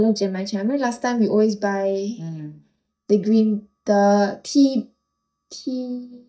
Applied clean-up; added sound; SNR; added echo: neural mask model DeepFilterNet 3.